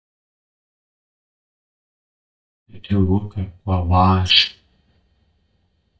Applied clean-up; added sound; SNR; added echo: neural mask model DeepFilterNet 3.